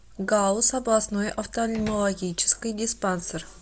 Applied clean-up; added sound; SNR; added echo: none; Slam; 19 dB; none.